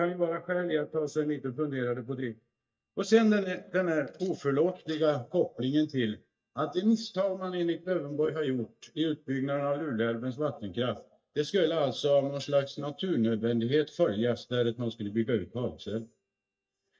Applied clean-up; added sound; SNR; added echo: neural mask model DeepFilterNet 3.